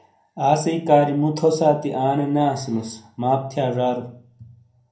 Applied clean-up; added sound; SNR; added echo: none; none; none; reverberation time 0.6 s.